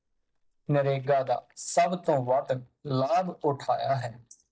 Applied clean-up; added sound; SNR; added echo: neural mask model DeepFilterNet 3.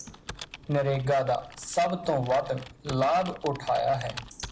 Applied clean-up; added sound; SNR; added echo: none; Computer keyboard; 16 dB; none.